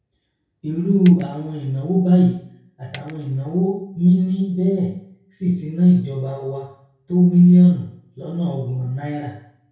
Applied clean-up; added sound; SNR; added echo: none; Coin (dropping); 19 dB; reverberation time 0.6 s.